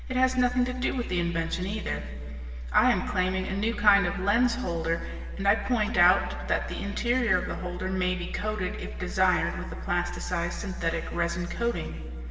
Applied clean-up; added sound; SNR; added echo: none; none; none; reverberation time 1.9 s.